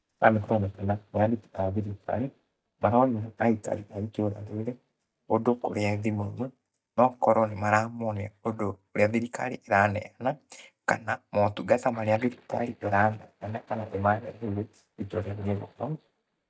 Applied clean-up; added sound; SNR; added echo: neural mask model DeepFilterNet 3.